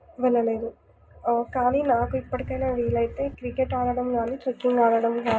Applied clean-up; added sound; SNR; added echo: none; Wind; 17 dB; reverberation time 0.2 s.